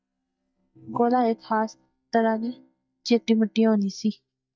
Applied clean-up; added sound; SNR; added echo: neural mask model DeepFilterNet 3.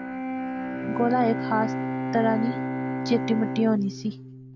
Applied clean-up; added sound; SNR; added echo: none; Bowed string instrument; 3 dB; none.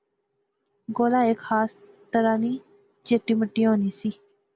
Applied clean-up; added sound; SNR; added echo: none; none; none; none.